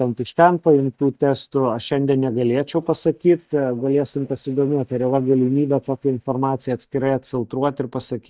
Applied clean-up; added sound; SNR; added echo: neural mask model DeepFilterNet 3.